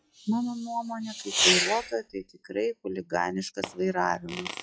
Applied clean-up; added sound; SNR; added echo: classical method log-MMSE.